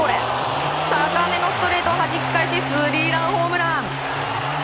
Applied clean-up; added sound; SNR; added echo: none; Motorcycle; 10 dB; none.